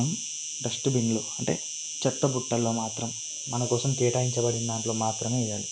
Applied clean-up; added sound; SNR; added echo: none; Insect; 6 dB; none.